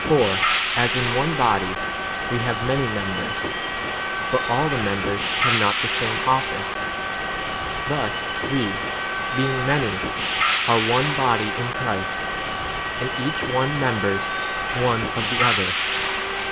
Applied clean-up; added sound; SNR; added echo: none; Subway, metro, underground; -1 dB; none.